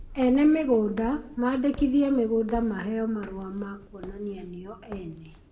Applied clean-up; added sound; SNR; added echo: none; Walk, footsteps; 17 dB; reverberation time 0.6 s.